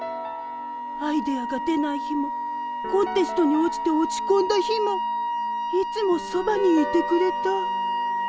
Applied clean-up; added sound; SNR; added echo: none; Wind instrument, woodwind instrument; 4 dB; none.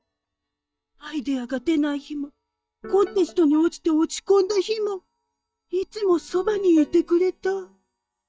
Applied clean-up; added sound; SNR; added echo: neural mask model DeepFilterNet 3.